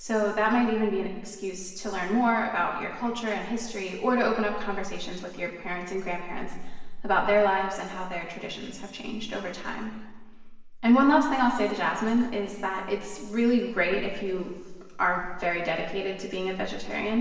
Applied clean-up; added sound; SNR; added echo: none; none; none; reverberation time 1.2 s.